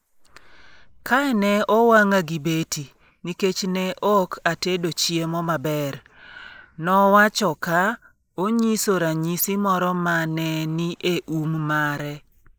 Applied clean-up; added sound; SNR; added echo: neural mask model Resemble Enhance denoiser.